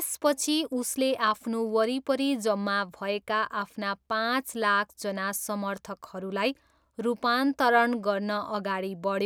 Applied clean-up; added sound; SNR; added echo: none; none; none; none.